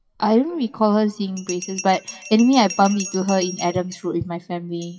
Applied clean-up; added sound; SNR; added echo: classical method WPE with log-MMSE.